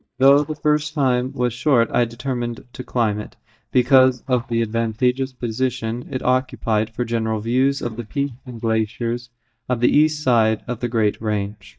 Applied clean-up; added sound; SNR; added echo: neural mask model DeepFilterNet 3.